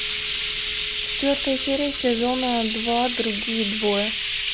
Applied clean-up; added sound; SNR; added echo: none; Frying (food); 0 dB; none.